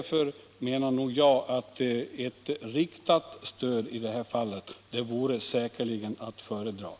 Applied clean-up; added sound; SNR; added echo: none; none; none; none.